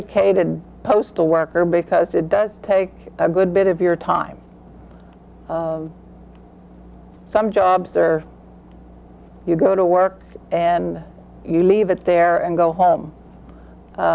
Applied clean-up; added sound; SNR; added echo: none; none; none; none.